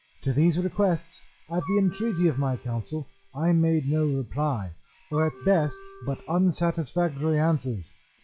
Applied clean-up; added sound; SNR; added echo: classical method log-MMSE.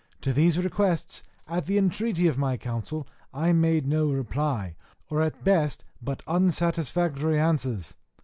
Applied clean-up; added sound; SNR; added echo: none; none; none; none.